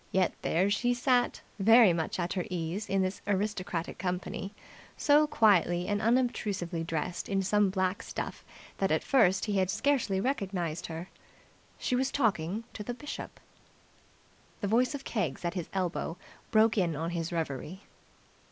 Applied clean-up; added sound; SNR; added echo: none; none; none; none.